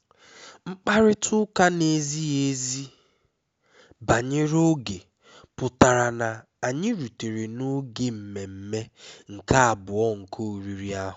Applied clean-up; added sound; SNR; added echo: none; none; none; none.